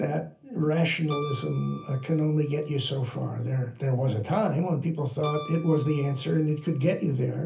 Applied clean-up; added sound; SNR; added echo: none; Keyboard (musical); 19 dB; reverberation time 0.3 s.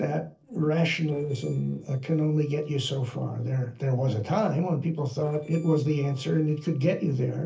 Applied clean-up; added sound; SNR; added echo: neural separator model SepFormer DNS4.